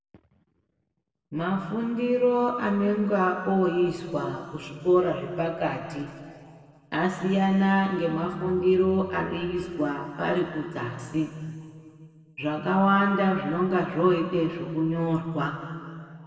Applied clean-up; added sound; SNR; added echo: none; none; none; reverberation time 2.0 s.